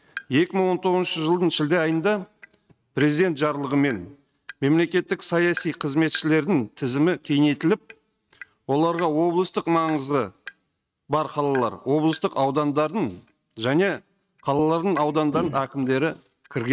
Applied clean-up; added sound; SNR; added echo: neural mask model RNNoise.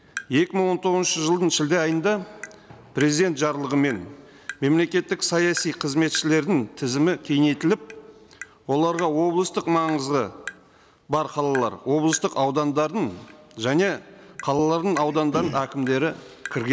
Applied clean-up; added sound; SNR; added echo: none; Tap; 20 dB; none.